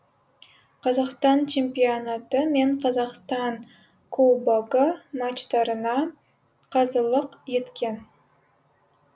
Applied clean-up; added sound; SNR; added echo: none; none; none; none.